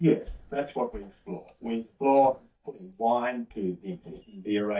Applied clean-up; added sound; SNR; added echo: neural mask model DeepFilterNet 3.